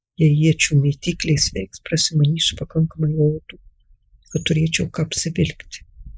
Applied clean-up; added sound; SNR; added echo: neural mask model Resemble Enhance denoiser.